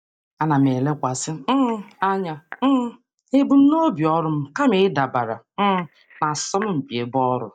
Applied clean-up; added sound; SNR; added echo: neural mask model DeepFilterNet 3.